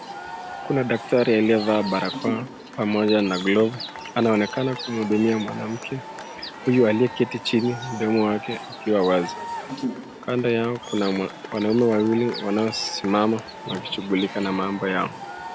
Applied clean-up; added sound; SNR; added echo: none; Crowd / Cheering; 12 dB; none.